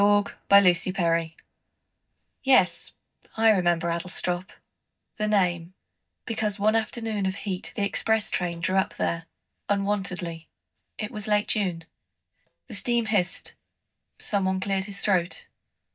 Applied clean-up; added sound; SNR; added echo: neural mask model DeepFilterNet 3.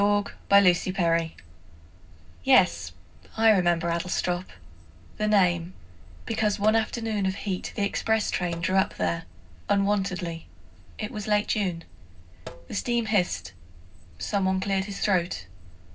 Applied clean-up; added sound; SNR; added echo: none; Sink (filling or washing); 16 dB; reverberation time 0.4 s.